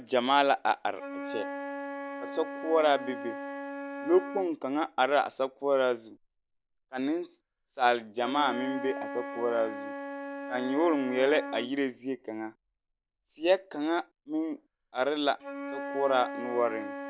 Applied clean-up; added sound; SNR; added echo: none; Wind instrument, woodwind instrument; 10 dB; none.